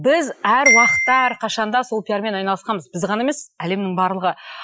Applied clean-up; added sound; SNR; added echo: classical method Wiener filter.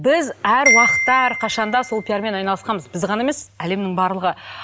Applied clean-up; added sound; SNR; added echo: none; Marimba, xylophone; 3 dB; none.